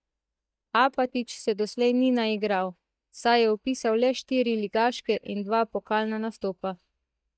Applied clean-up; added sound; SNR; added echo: neural mask model DeepFilterNet 3.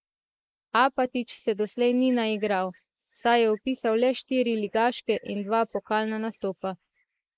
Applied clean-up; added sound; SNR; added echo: neural mask model Resemble Enhance denoiser.